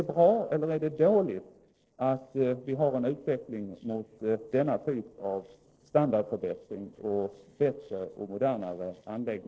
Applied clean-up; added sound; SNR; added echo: neural separator model SepFormer DNS4.